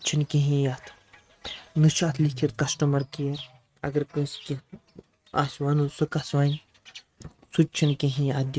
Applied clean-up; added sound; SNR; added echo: neural mask model RNNoise.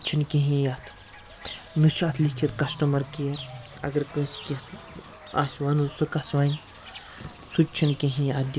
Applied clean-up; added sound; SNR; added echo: none; Bird / Fowl; 16 dB; none.